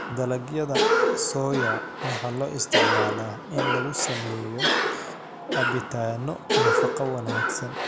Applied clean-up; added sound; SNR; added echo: none; Cough; -4 dB; none.